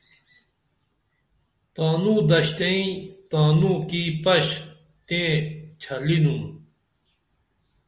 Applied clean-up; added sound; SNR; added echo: none; none; none; none.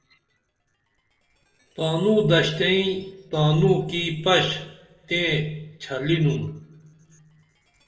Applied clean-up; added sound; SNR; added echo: neural separator model SepFormer DNS4.